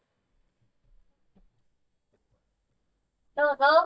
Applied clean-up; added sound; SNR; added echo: neural mask model DeepFilterNet 3.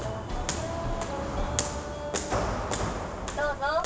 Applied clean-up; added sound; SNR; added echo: none; Walk, footsteps; -1 dB; reverberation time 0.2 s.